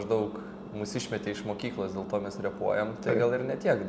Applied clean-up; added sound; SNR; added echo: none; Engine; 12 dB; none.